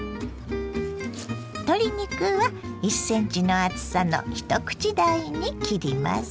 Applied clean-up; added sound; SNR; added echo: none; none; none; none.